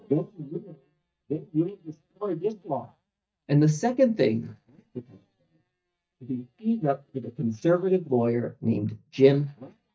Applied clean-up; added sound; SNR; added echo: neural mask model DeepFilterNet 3.